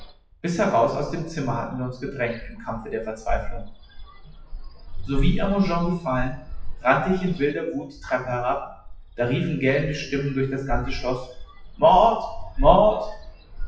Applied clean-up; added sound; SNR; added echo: classical method WPE with log-MMSE.